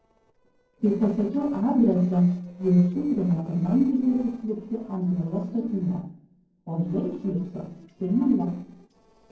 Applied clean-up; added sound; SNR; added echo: neural separator model SepFormer DNS4.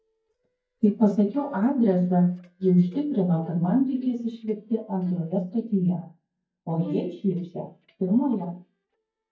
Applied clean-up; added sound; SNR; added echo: neural mask model DeepFilterNet 3.